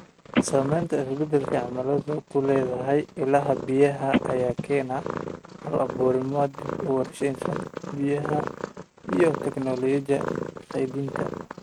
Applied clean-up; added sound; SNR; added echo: neural mask model RNNoise.